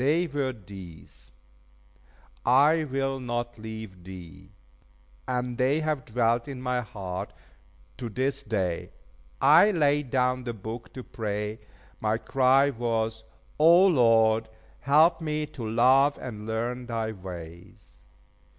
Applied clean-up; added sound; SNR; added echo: none; none; none; none.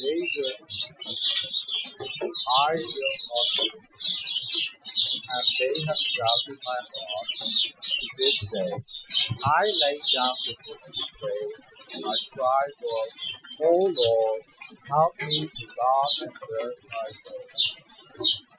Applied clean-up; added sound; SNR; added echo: classical method Wiener filter.